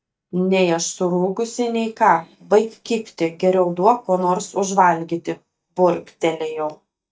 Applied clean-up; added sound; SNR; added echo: neural mask model DeepFilterNet 3.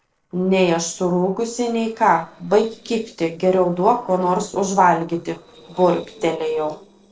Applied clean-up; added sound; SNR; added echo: neural separator model SepFormer DNS4.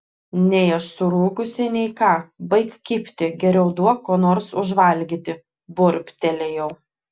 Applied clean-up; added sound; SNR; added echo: none; none; none; none.